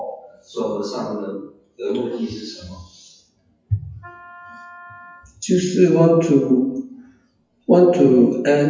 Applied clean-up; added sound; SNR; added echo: classical method WPE with log-MMSE.